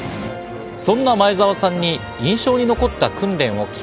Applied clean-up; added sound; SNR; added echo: none; Marimba, xylophone / Wood; 10 dB; none.